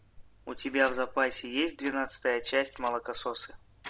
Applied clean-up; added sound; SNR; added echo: none; Clock; 16 dB; none.